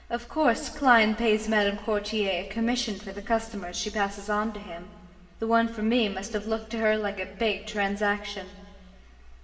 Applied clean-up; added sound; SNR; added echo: none; none; none; reverberation time 1.7 s.